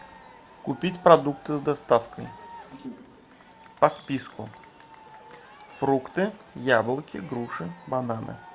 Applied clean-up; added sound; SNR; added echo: none; Crowd / Cheering; 20 dB; none.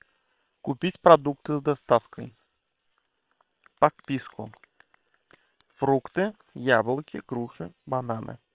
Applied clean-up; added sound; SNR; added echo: neural separator model SepFormer WHAM!.